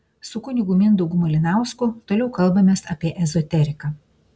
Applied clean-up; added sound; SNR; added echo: none; none; none; none.